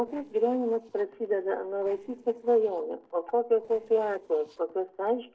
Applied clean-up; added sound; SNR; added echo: neural separator model SepFormer DNS4.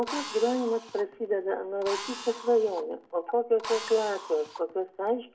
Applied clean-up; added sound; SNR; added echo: none; Drill; 13 dB; reverberation time 0.3 s.